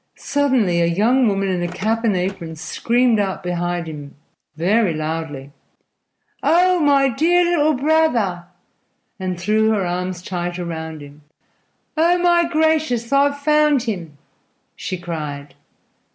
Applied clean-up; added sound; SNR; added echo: none; Car; 18 dB; none.